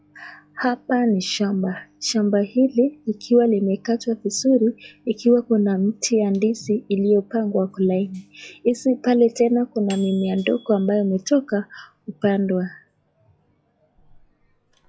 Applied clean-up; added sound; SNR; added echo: classical method log-MMSE.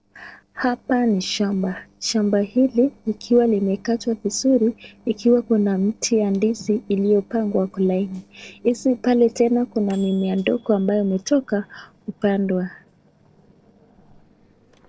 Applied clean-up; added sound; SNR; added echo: neural separator model SepFormer DNS4.